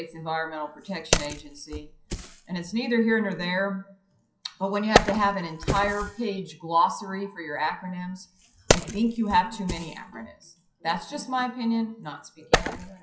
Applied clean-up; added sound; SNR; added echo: classical method WPE with log-MMSE.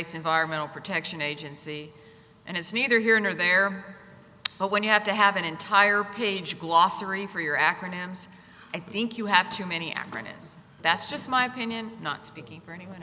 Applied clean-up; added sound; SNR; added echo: none; none; none; none.